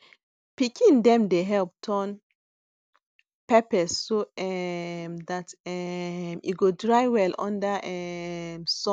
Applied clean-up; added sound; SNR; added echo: none; none; none; none.